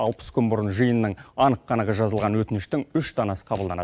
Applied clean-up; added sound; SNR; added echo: none; none; none; none.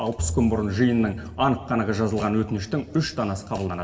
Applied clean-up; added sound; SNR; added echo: none; Bowed string instrument; 12 dB; reverberation time 1.4 s.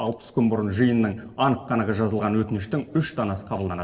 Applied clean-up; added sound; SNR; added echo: neural separator model SepFormer DNS4.